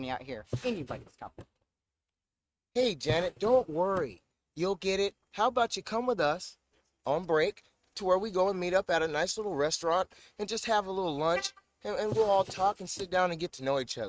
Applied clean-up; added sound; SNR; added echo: neural mask model RNNoise.